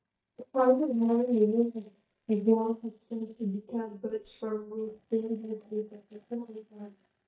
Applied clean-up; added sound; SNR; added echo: neural mask model DeepFilterNet 3.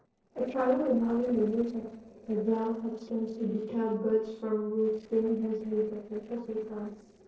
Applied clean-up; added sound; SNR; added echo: neural separator model SepFormer DNS4.